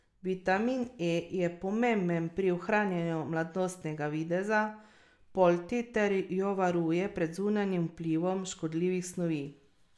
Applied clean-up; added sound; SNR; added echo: none; none; none; none.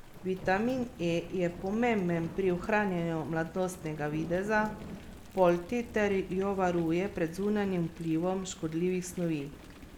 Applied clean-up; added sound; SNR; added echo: none; Thunder / Rain; 15 dB; none.